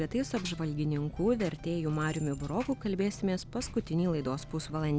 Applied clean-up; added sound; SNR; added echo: none; Engine + Rattle / Keys jangling; 14 dB; none.